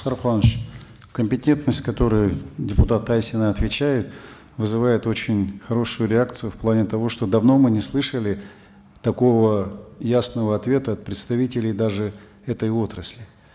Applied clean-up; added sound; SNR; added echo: none; none; none; none.